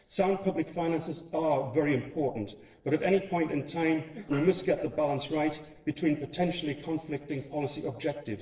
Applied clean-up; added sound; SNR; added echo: neural separator model SepFormer DNS4.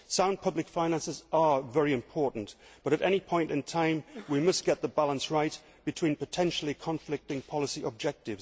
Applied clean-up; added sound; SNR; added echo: none; none; none; none.